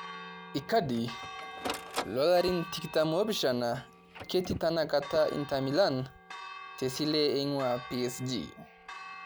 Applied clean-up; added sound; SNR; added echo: none; Church bell + Printer; 13 dB; none.